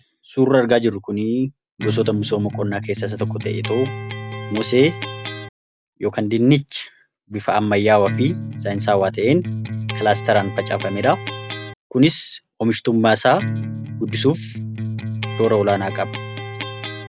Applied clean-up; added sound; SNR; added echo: none; Electric guitar; 7 dB; none.